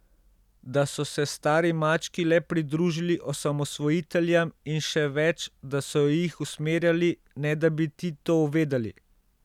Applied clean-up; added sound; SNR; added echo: none; none; none; none.